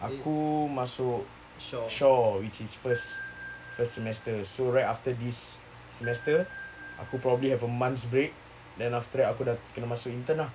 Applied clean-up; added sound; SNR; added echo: none; Ringtone / Bell; 12 dB; none.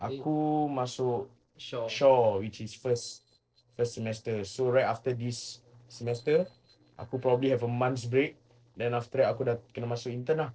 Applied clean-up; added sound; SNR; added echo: neural separator model SepFormer DNS4.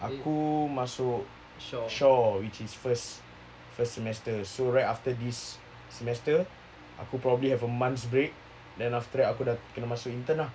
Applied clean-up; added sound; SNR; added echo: none; none; none; none.